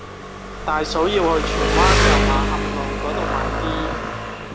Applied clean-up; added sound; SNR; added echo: none; Engine; -3 dB; none.